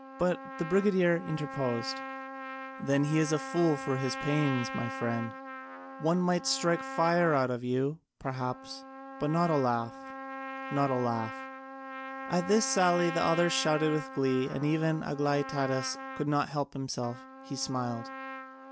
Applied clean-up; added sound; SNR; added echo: none; Trumpet; 10 dB; none.